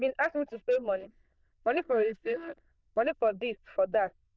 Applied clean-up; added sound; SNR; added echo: neural diffusion model UNIVERSE++.